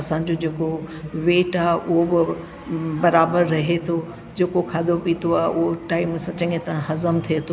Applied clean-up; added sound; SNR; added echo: none; none; none; none.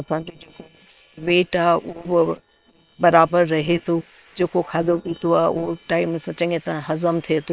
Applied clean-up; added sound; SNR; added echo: neural separator model SepFormer WHAM!.